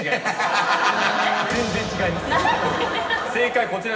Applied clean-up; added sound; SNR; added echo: none; Wind instrument, woodwind instrument; 13 dB; reverberation time 2.9 s.